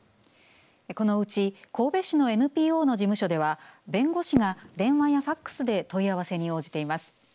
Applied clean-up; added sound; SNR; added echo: none; Fireworks; 19 dB; none.